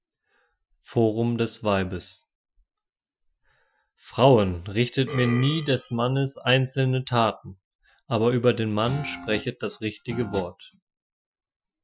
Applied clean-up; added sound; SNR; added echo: classical method Wiener filter.